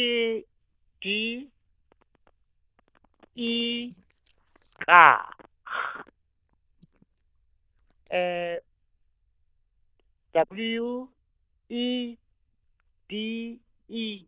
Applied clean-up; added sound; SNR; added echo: neural diffusion model UNIVERSE++.